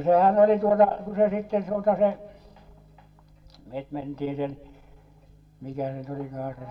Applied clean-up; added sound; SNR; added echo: none; none; none; reverberation time 0.9 s.